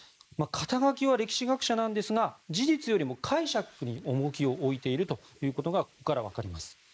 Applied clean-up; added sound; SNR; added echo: neural mask model Resemble Enhance denoiser.